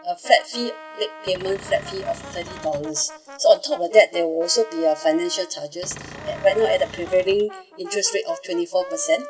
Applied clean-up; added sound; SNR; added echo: none; Cupboard open or close / Door + Brass instrument; 16 dB; none.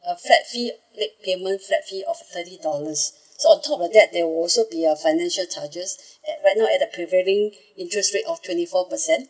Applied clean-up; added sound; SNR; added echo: none; none; none; none.